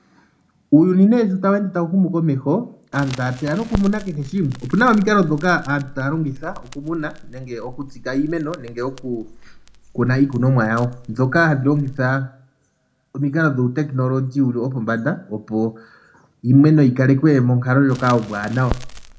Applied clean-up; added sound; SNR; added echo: none; Crackle; 18 dB; reverberation time 0.3 s.